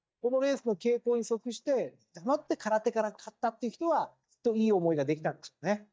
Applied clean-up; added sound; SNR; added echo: neural mask model DeepFilterNet 3.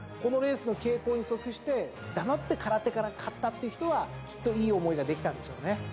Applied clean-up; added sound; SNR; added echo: none; none; none; none.